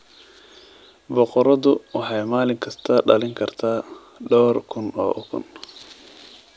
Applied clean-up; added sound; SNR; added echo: none; none; none; none.